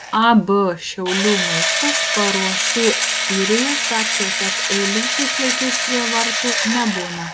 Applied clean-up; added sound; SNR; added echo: none; Engine / Drill; -1 dB; none.